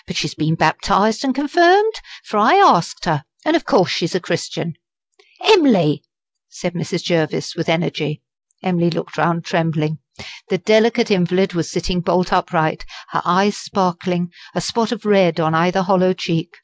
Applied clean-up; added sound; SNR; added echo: none; none; none; none.